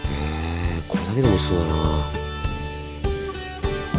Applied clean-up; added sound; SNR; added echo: none; none; none; none.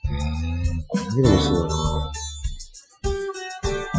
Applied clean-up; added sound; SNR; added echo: classical method Wiener filter.